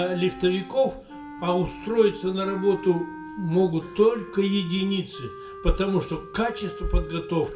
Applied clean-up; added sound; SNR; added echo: none; Wind instrument, woodwind instrument; 15 dB; reverberation time 0.2 s.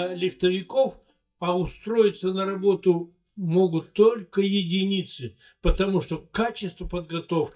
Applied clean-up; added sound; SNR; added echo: neural mask model DeepFilterNet 3.